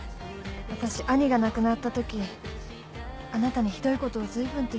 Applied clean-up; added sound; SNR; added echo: none; none; none; none.